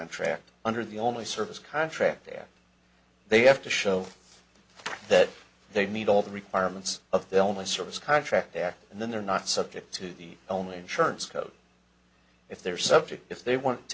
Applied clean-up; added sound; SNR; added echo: none; none; none; none.